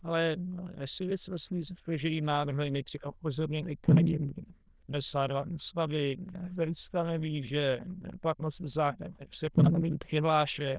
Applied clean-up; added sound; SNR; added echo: neural diffusion model UNIVERSE++.